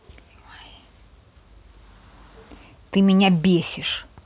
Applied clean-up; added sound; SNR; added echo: none; none; none; none.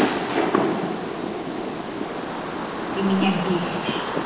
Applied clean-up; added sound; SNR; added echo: none; Fireworks; -4 dB; reverberation time 0.9 s.